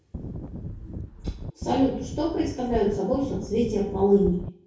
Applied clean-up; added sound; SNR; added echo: none; Wind; 9 dB; reverberation time 0.5 s.